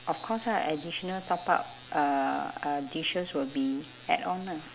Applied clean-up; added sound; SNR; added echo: none; none; none; none.